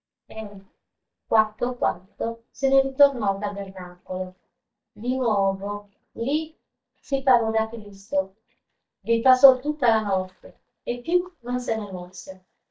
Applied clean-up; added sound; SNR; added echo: neural mask model DeepFilterNet 3.